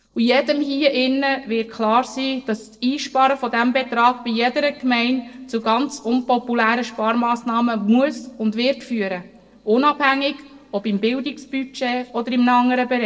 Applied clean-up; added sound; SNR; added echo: neural separator model SepFormer DNS4.